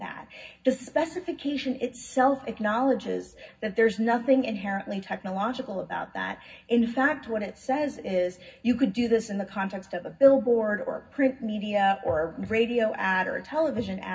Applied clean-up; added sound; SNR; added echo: none; none; none; reverberation time 0.4 s.